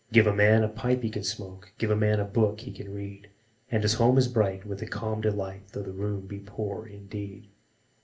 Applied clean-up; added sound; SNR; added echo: none; none; none; reverberation time 0.3 s.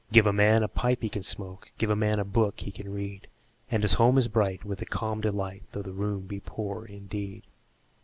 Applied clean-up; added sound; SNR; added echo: none; none; none; none.